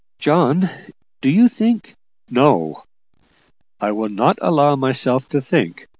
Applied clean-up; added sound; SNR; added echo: none; none; none; none.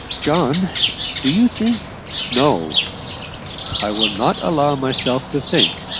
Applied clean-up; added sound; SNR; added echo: none; Bird; 2 dB; none.